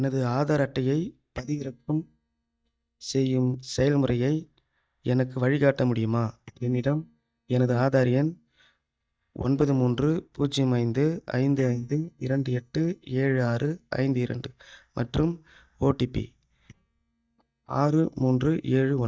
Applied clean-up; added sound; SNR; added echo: neural mask model DeepFilterNet 3.